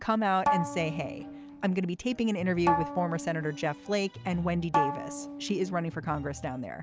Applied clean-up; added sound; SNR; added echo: none; Bowed string instrument; 3 dB; none.